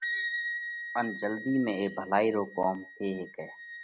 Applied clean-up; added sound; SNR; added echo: none; Wind instrument, woodwind instrument; 7 dB; none.